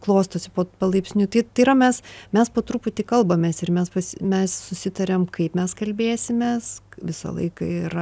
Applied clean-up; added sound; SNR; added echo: none; none; none; none.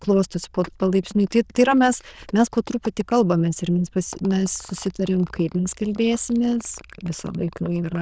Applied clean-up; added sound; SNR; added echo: neural diffusion model UNIVERSE++.